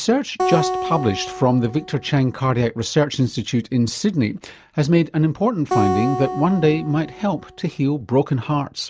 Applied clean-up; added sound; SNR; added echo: none; Acoustic guitar; 7 dB; none.